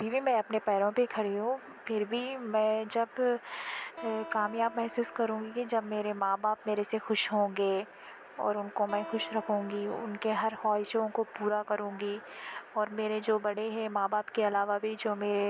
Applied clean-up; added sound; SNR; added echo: none; Acoustic guitar; 18 dB; none.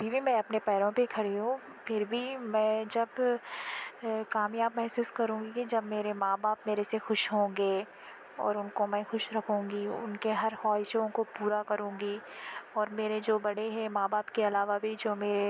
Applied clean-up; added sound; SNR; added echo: none; none; none; none.